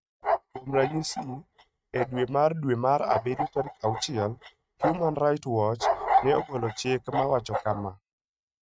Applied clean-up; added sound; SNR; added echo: neural mask model RNNoise.